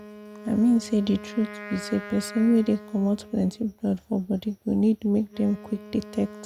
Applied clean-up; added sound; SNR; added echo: none; Wind instrument, woodwind instrument; 17 dB; none.